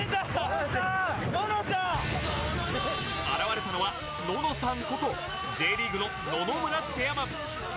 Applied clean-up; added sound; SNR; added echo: none; none; none; none.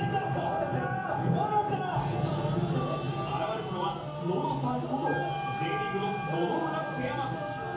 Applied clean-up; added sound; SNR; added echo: none; Wind instrument, woodwind instrument; 10 dB; reverberation time 0.7 s.